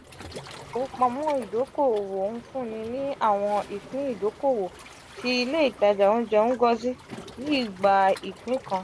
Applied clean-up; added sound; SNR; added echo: none; Waves, surf; 18 dB; none.